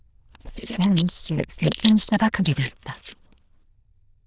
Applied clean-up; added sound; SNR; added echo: neural diffusion model UNIVERSE++.